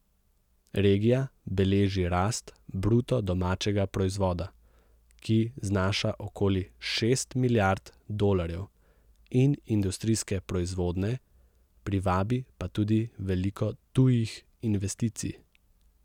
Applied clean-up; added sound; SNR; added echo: none; none; none; none.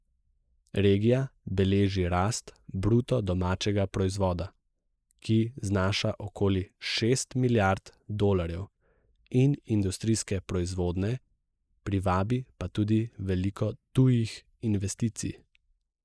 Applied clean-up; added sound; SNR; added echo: neural mask model Resemble Enhance denoiser.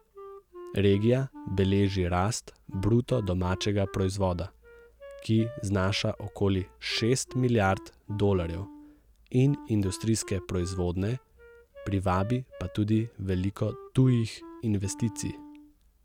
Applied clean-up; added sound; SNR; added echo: none; Wind instrument, woodwind instrument; 19 dB; none.